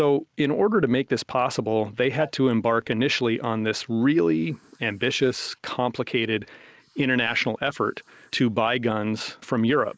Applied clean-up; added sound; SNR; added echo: neural mask model Resemble Enhance denoiser.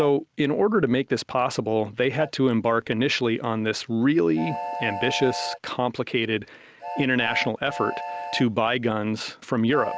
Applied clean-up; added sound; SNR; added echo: none; Train; 13 dB; none.